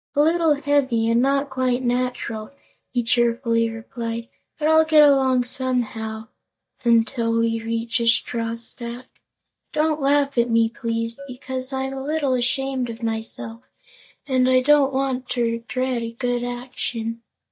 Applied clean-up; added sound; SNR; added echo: neural mask model DeepFilterNet 3.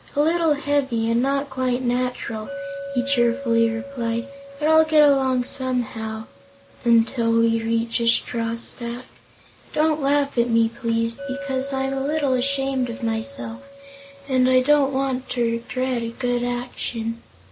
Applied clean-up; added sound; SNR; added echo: none; Chink, clink; 16 dB; none.